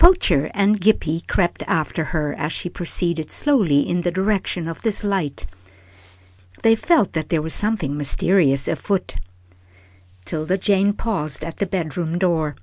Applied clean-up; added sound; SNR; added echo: none; none; none; none.